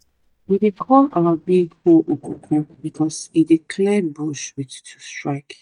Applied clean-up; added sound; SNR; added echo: neural mask model DeepFilterNet 3.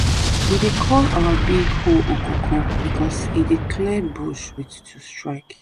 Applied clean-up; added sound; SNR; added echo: none; Explosion; -1 dB; none.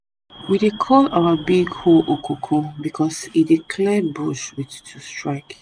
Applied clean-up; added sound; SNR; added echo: none; none; none; none.